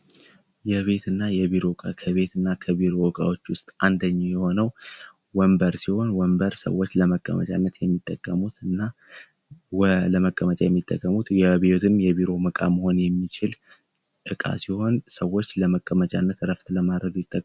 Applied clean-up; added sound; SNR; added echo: none; none; none; none.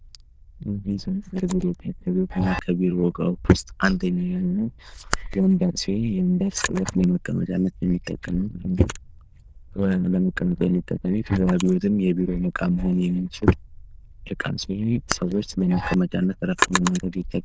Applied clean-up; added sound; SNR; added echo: neural diffusion model UNIVERSE++.